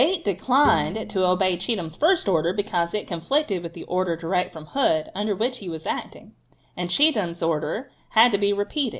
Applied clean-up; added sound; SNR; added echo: none; Bowed string instrument; 14 dB; none.